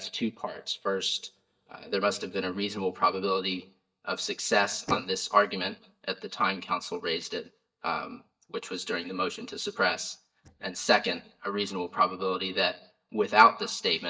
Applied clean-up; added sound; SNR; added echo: neural mask model DeepFilterNet 3.